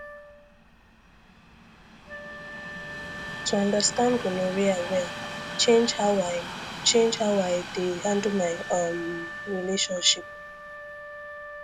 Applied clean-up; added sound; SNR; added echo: none; Train + Wind instrument, woodwind instrument; 10 dB; none.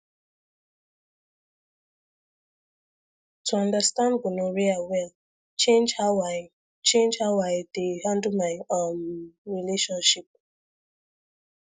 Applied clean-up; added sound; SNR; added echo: none; none; none; none.